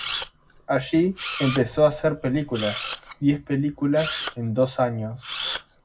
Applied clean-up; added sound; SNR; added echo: none; Camera; 10 dB; reverberation time 0.4 s.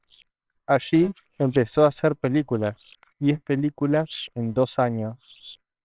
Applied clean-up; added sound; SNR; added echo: neural separator model SepFormer WHAMR!.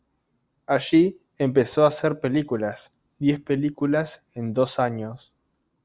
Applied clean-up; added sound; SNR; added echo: none; none; none; none.